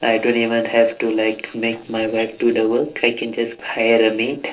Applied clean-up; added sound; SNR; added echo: neural separator model SepFormer DNS4.